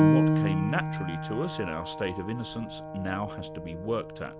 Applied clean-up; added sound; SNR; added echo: none; Piano; -5 dB; none.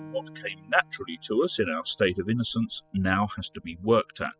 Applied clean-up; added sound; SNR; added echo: classical method spectral subtraction.